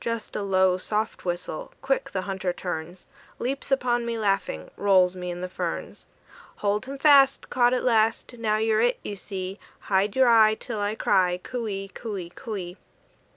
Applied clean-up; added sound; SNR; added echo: none; none; none; none.